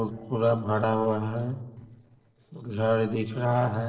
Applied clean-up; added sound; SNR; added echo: neural separator model SepFormer DNS4.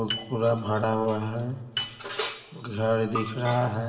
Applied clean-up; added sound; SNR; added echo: none; Piano; 12 dB; reverberation time 2.2 s.